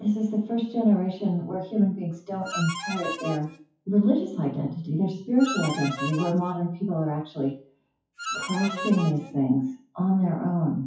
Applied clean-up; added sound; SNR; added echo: classical method WPE with log-MMSE.